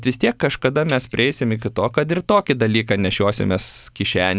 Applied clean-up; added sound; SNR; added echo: none; Bicycle bell; 10 dB; none.